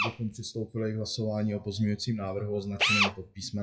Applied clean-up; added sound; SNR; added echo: classical method WPE with log-MMSE.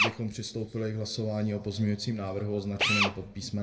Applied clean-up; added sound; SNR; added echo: none; Drill; 3 dB; reverberation time 1.8 s.